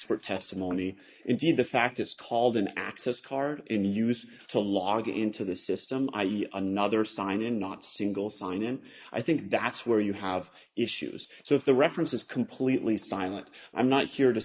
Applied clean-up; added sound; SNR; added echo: neural mask model Resemble Enhance denoiser.